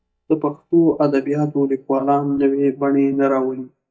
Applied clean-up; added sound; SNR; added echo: neural mask model DeepFilterNet 3.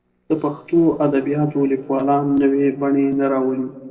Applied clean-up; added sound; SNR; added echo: neural separator model SepFormer DNS4.